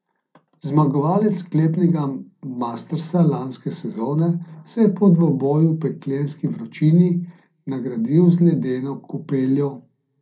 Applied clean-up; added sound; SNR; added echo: none; none; none; reverberation time 0.3 s.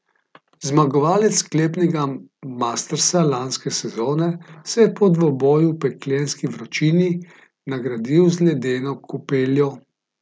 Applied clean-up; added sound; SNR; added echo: none; none; none; none.